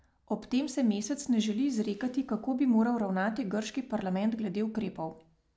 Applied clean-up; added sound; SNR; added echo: none; none; none; none.